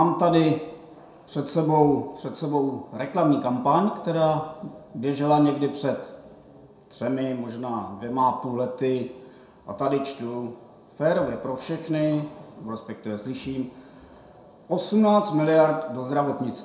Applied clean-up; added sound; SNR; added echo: none; none; none; reverberation time 0.5 s.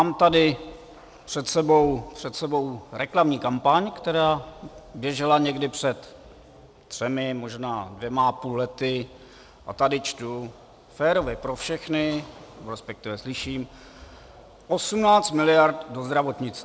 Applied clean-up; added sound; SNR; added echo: none; none; none; none.